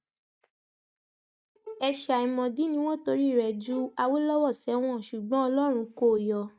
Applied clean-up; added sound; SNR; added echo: neural mask model RNNoise.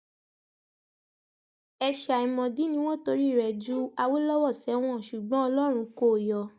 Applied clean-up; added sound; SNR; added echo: neural mask model DeepFilterNet 3.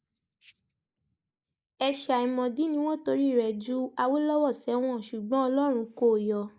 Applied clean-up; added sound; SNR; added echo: neural mask model Resemble Enhance denoiser.